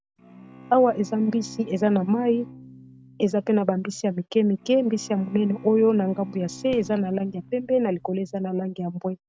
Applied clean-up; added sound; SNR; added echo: none; Bowed string instrument + Fireworks; 19 dB; none.